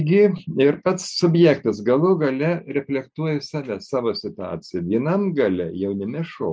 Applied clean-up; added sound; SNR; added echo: none; none; none; none.